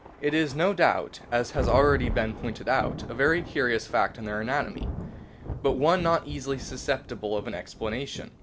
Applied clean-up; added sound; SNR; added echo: none; Thunder; 9 dB; none.